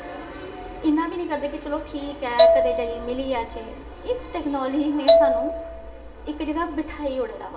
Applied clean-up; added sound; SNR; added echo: none; Marimba, xylophone; -5 dB; reverberation time 0.2 s.